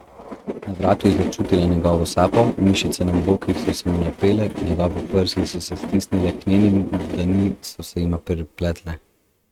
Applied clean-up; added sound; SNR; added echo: neural mask model RNNoise.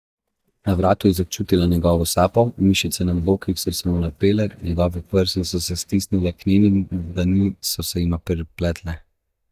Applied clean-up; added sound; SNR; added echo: neural mask model DeepFilterNet 3.